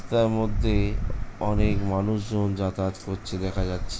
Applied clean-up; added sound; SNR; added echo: none; none; none; none.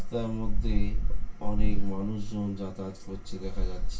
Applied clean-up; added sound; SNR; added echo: none; none; none; reverberation time 0.2 s.